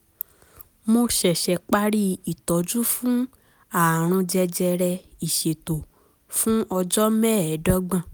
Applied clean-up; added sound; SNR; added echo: none; none; none; none.